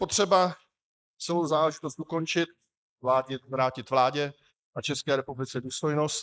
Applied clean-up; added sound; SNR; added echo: neural mask model Resemble Enhance denoiser.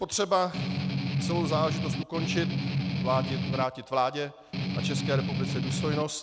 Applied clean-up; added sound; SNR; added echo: none; Strum; -2 dB; none.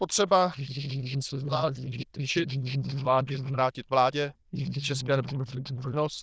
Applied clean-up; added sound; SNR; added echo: neural diffusion model UNIVERSE++.